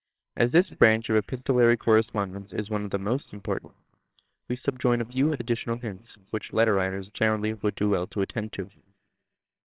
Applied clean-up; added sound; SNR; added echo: neural separator model SepFormer WHAMR!.